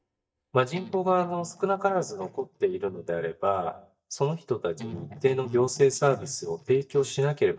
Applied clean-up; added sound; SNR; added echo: neural mask model DeepFilterNet 3.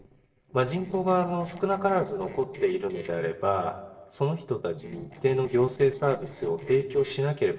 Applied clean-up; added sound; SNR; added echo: neural separator model SepFormer DNS4.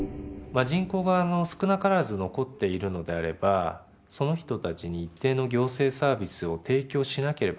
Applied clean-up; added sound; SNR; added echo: none; none; none; none.